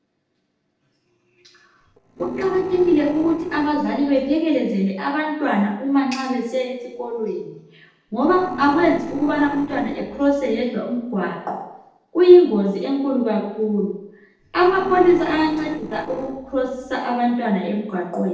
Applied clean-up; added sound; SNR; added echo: neural separator model SepFormer DNS4.